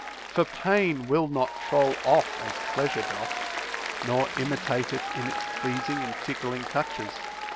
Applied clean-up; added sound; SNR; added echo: none; Applause; 5 dB; none.